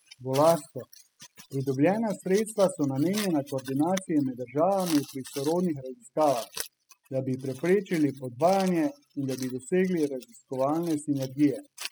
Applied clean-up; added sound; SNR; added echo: classical method spectral subtraction.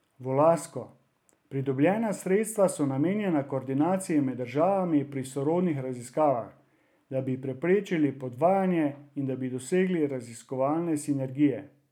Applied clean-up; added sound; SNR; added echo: none; none; none; none.